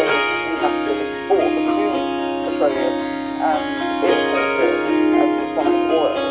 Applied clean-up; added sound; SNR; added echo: none; Harp; -4 dB; reverberation time 0.2 s.